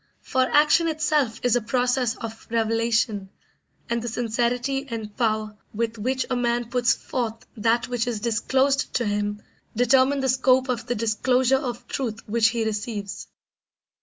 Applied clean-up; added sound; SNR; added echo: none; none; none; none.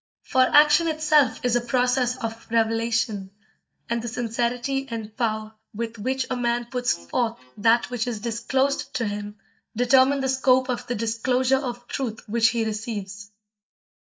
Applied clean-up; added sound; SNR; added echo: neural mask model DeepFilterNet 3.